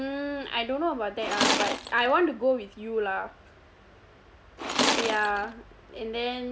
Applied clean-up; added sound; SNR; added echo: none; Tools; -1 dB; none.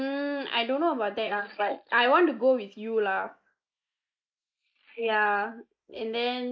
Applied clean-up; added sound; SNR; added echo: neural mask model Resemble Enhance denoiser.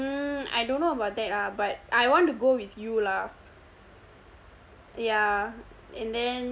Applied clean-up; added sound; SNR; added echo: none; none; none; none.